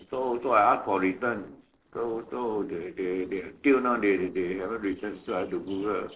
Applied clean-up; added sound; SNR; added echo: neural separator model SepFormer DNS4.